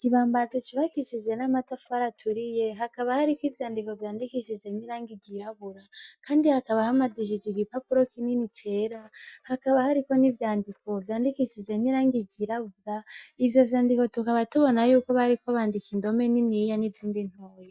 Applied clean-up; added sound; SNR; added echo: neural mask model DeepFilterNet 3.